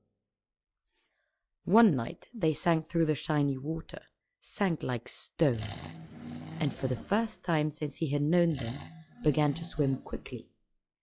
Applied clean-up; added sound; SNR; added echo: classical method log-MMSE.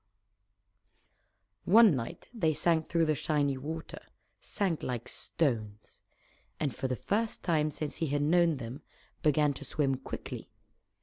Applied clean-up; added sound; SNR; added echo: none; none; none; none.